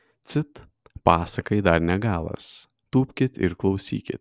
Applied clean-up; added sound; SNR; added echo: none; none; none; none.